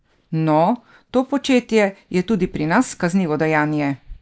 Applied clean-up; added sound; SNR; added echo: neural mask model DeepFilterNet 3.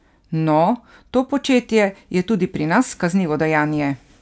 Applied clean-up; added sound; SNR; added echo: none; none; none; none.